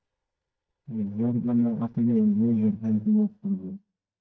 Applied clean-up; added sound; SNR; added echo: neural mask model DeepFilterNet 3.